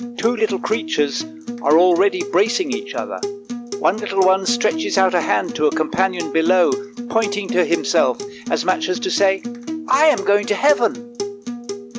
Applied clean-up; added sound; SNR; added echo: none; Acoustic guitar; 9 dB; none.